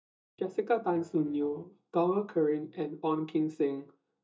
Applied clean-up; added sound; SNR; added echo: neural mask model DeepFilterNet 3.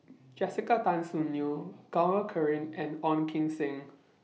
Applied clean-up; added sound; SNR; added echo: none; none; none; none.